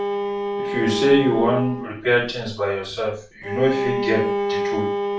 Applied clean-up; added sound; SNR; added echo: none; Bowed string instrument; 3 dB; reverberation time 0.3 s.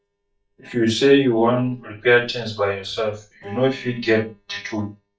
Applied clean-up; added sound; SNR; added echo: neural mask model DeepFilterNet 3.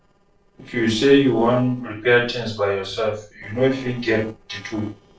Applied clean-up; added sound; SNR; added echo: neural separator model SepFormer DNS4.